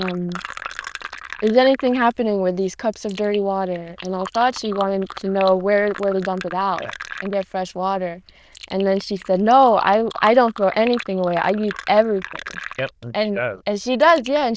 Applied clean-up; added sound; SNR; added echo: neural diffusion model UNIVERSE++.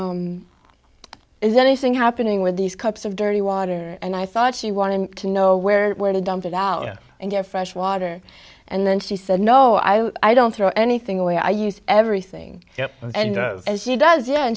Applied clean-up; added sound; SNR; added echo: none; none; none; none.